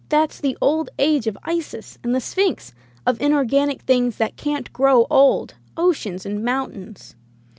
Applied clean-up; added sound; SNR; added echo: none; none; none; none.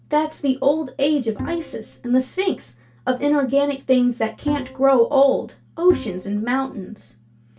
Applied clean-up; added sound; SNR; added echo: none; Bowed string instrument; 14 dB; reverberation time 0.2 s.